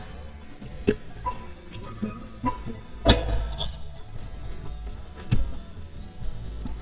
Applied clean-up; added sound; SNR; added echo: neural mask model DeepFilterNet 3.